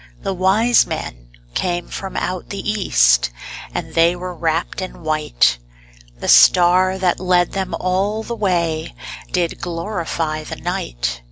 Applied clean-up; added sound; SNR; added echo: none; none; none; none.